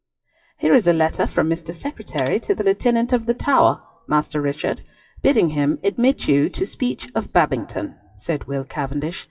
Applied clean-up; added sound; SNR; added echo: classical method WPE with log-MMSE.